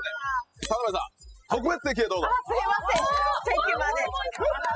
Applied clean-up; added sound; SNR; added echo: classical method spectral subtraction.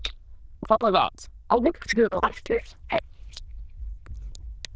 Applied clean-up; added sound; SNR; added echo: neural diffusion model UNIVERSE++.